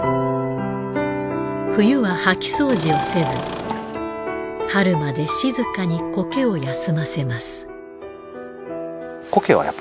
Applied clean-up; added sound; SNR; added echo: none; Engine / Car; 8 dB; none.